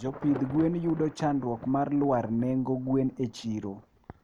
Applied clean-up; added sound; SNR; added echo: none; Thunder / Traffic noise, roadway noise / Rain / Insect; 18 dB; none.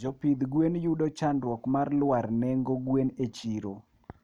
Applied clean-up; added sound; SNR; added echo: none; none; none; none.